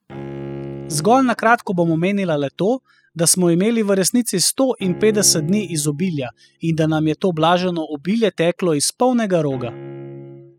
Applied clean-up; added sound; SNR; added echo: classical method spectral subtraction.